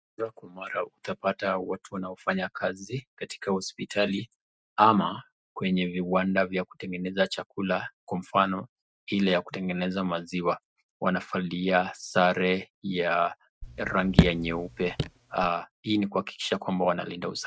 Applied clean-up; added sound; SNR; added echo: neural mask model RNNoise.